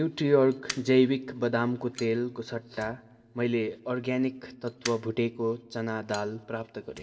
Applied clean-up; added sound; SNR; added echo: none; Fire; 19 dB; reverberation time 1.2 s.